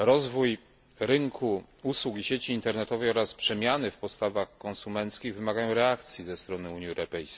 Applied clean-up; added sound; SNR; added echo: none; none; none; none.